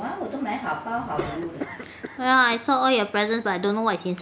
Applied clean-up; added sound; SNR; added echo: none; Cough; 15 dB; none.